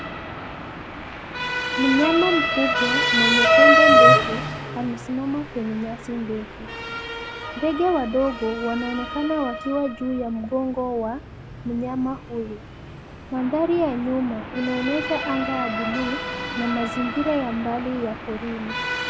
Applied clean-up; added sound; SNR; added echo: none; Motor vehicle (road) / Siren; -2 dB; none.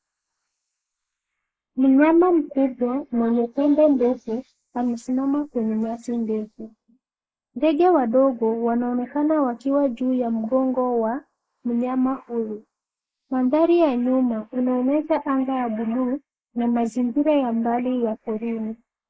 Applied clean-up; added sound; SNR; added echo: neural mask model Resemble Enhance denoiser.